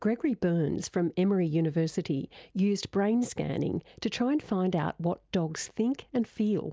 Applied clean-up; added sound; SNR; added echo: none; none; none; none.